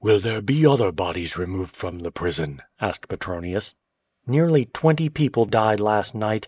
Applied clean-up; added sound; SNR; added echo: neural mask model Resemble Enhance denoiser.